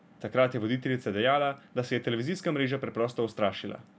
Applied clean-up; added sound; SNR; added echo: none; none; none; none.